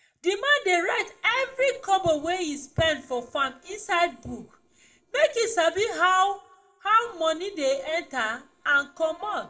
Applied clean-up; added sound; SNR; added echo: neural separator model SepFormer DNS4.